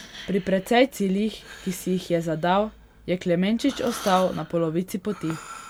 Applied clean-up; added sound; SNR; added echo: none; Breathing; 18 dB; none.